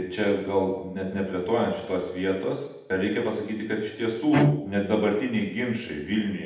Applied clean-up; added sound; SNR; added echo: none; Bowed string instrument; 1 dB; reverberation time 0.8 s.